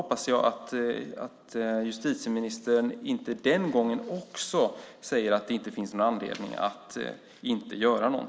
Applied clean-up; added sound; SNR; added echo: none; none; none; none.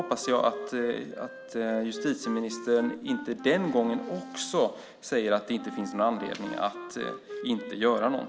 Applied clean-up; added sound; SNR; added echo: none; Wind instrument, woodwind instrument; 13 dB; none.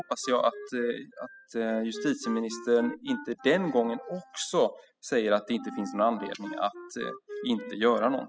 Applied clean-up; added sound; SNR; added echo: classical method spectral subtraction.